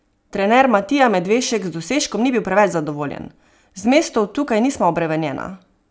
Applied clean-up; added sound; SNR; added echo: none; none; none; none.